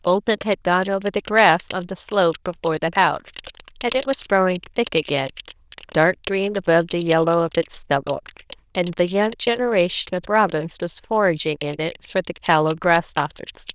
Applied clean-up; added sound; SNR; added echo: neural diffusion model UNIVERSE++.